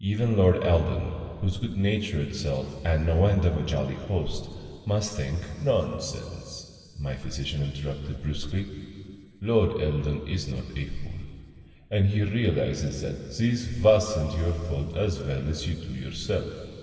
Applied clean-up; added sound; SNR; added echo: none; none; none; reverberation time 2.5 s.